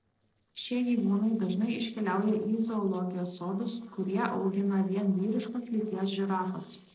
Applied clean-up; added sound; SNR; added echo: neural separator model SepFormer DNS4.